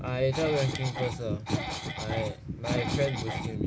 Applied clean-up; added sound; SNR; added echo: none; Cough; 7 dB; none.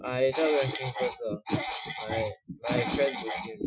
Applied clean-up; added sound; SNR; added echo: classical method Wiener filter.